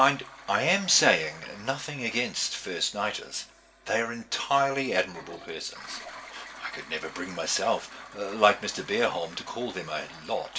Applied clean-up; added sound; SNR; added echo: none; Toilet flush; 19 dB; reverberation time 0.7 s.